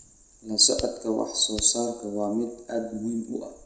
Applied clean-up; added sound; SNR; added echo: none; Fire; 19 dB; reverberation time 0.5 s.